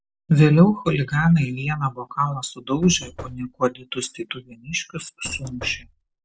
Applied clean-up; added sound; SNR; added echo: none; Knock / Wood; 18 dB; none.